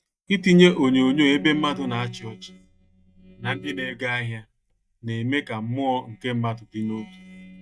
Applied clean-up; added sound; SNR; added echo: neural mask model DeepFilterNet 3.